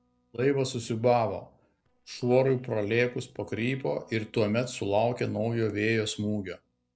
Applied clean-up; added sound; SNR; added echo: neural separator model SepFormer DNS4.